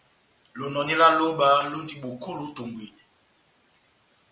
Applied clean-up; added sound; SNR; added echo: none; none; none; none.